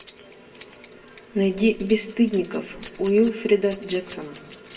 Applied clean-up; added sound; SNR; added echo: none; Keys jangling; 19 dB; reverberation time 0.9 s.